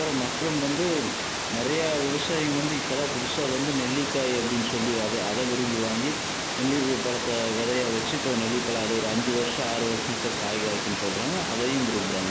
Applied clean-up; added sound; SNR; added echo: none; Water; 1 dB; none.